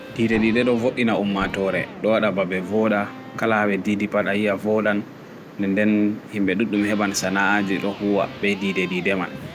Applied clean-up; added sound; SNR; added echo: none; Explosion + Electric guitar; 18 dB; none.